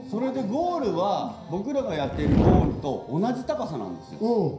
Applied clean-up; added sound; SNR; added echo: none; Fire; -2 dB; reverberation time 0.5 s.